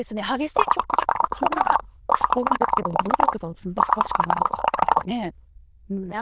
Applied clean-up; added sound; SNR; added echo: neural diffusion model UNIVERSE++.